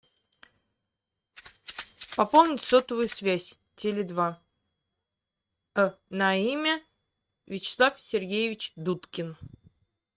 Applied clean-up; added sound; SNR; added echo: neural mask model RNNoise.